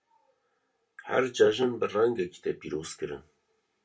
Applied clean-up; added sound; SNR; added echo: none; none; none; reverberation time 0.2 s.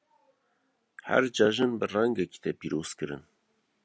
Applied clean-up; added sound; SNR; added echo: none; none; none; none.